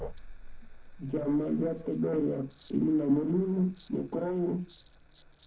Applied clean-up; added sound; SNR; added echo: neural separator model SepFormer DNS4.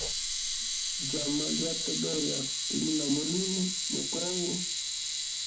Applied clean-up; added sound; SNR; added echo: none; Camera; -2 dB; reverberation time 0.3 s.